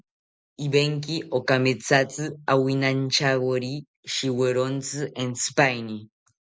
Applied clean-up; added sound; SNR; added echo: none; none; none; none.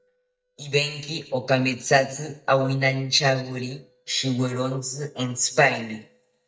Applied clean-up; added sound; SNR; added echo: neural mask model DeepFilterNet 3.